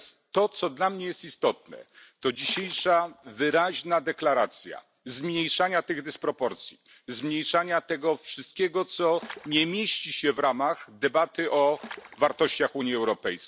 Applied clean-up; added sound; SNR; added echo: none; Water / Splash, splatter; 18 dB; none.